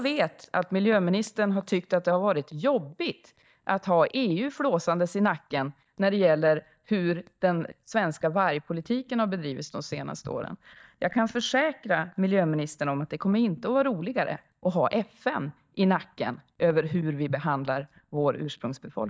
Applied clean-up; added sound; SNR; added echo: neural mask model DeepFilterNet 3.